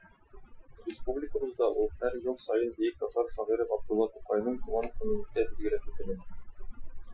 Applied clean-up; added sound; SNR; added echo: classical method Wiener filter.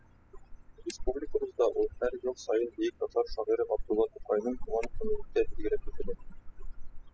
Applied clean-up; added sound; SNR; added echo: classical method spectral subtraction.